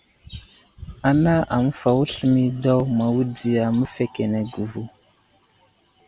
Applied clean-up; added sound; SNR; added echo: none; none; none; none.